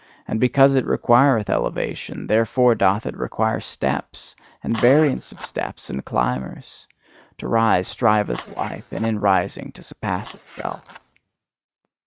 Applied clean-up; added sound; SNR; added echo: neural mask model RNNoise.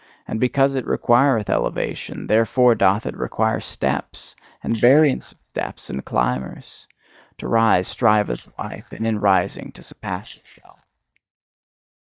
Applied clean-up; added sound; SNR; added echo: neural mask model DeepFilterNet 3.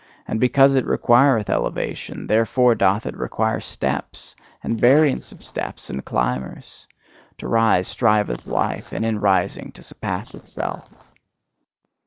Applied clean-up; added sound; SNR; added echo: neural separator model SepFormer DNS4.